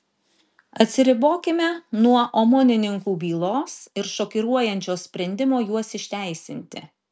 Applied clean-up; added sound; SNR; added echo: none; none; none; none.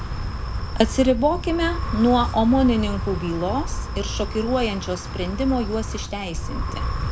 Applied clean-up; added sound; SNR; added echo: none; Wind + Camera; 4 dB; none.